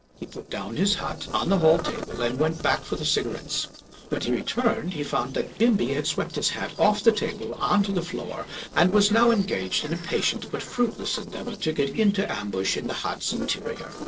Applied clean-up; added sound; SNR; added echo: neural separator model SepFormer DNS4.